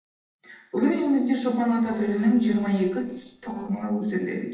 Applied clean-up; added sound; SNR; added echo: neural separator model SepFormer DNS4.